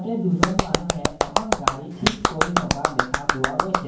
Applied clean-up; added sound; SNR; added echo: none; Clapping; -4 dB; reverberation time 0.9 s.